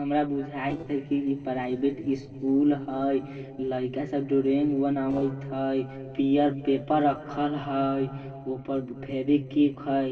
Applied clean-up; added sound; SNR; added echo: neural separator model SepFormer DNS4.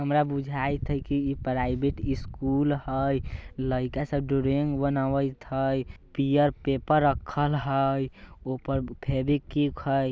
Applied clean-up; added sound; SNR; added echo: none; none; none; none.